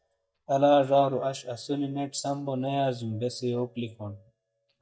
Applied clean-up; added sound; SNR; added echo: neural mask model DeepFilterNet 3.